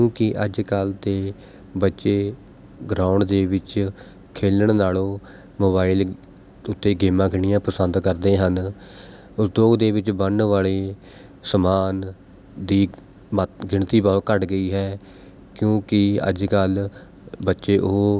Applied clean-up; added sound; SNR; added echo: none; none; none; none.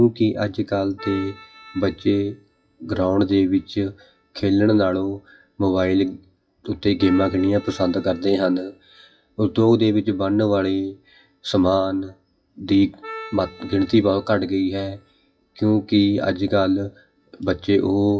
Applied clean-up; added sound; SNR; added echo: classical method WPE with log-MMSE.